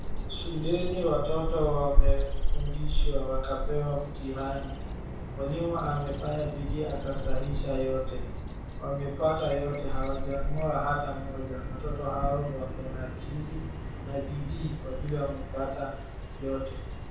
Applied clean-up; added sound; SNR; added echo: none; Bird vocalization, bird call, bird song; -3 dB; reverberation time 0.7 s.